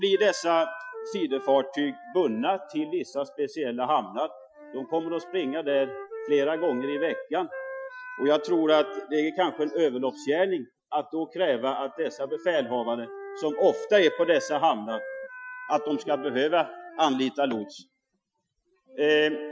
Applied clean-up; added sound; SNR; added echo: classical method Wiener filter.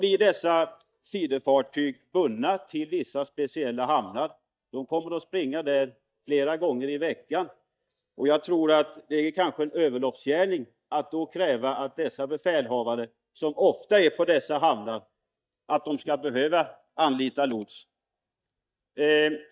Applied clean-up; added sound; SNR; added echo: neural mask model DeepFilterNet 3.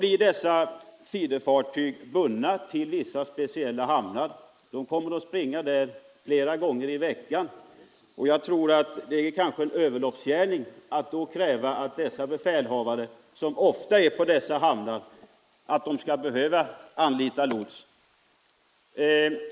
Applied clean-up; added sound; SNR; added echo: neural mask model Resemble Enhance denoiser.